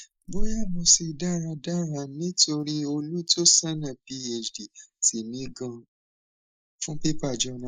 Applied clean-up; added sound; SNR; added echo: neural mask model Resemble Enhance denoiser.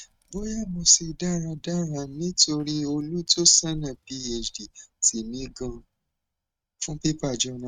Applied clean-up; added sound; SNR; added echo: neural mask model RNNoise.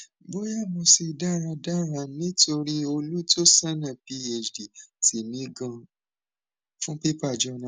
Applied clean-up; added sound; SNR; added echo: none; none; none; none.